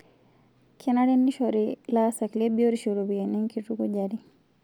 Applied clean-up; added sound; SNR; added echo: none; none; none; none.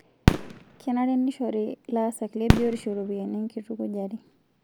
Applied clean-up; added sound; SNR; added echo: none; Fireworks; 0 dB; none.